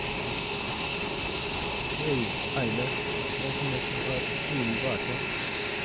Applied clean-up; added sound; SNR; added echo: none; Fixed-wing aircraft, airplane; -5 dB; none.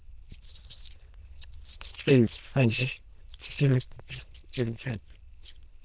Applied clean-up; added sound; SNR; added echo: neural diffusion model UNIVERSE++.